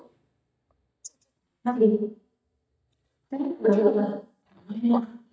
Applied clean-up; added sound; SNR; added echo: neural mask model DeepFilterNet 3.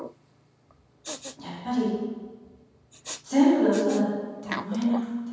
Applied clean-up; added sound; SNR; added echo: none; Respiratory sounds; 15 dB; reverberation time 1.2 s.